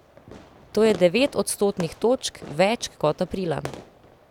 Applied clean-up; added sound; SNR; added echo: none; Fireworks; 18 dB; none.